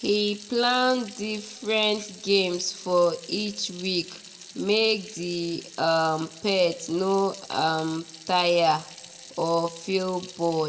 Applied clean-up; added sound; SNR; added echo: none; Sink (filling or washing) / Water tap, faucet; 19 dB; reverberation time 0.7 s.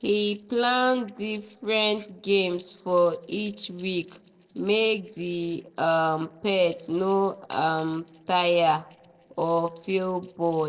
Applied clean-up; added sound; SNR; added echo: neural separator model SepFormer DNS4.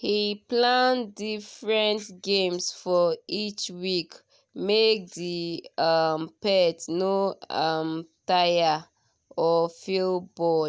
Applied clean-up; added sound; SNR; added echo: none; none; none; none.